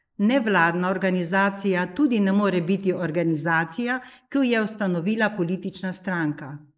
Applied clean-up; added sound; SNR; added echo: neural mask model Resemble Enhance denoiser.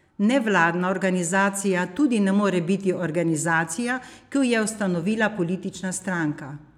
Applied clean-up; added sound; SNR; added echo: none; none; none; none.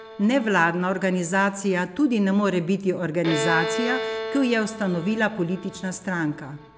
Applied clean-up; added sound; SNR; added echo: none; Bowed string instrument; 10 dB; none.